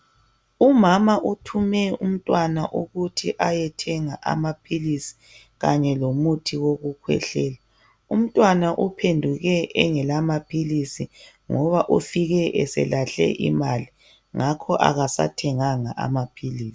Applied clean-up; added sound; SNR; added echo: none; none; none; none.